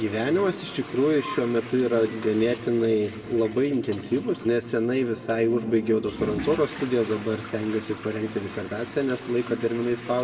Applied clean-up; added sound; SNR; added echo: none; Toilet flush / Water; 16 dB; reverberation time 1.0 s.